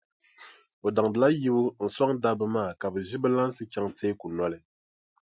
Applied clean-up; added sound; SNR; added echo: neural mask model RNNoise.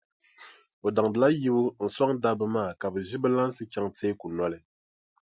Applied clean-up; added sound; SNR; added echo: none; none; none; none.